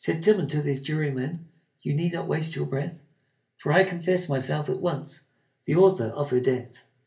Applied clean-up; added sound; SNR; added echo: none; none; none; reverberation time 0.3 s.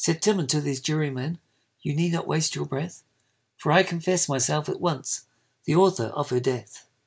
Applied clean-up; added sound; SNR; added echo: none; none; none; none.